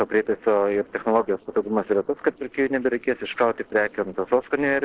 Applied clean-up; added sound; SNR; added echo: neural separator model SepFormer DNS4.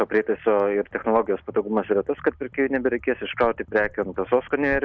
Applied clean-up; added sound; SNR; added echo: none; none; none; none.